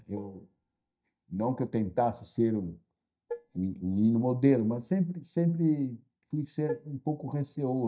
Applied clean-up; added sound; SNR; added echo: neural mask model DeepFilterNet 3.